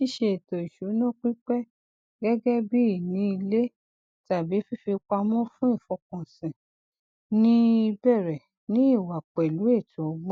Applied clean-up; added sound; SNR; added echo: none; none; none; none.